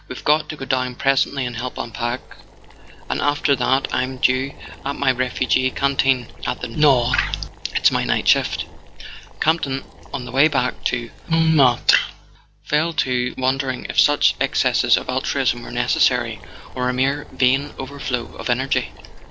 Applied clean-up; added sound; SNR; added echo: none; Boiling; 18 dB; none.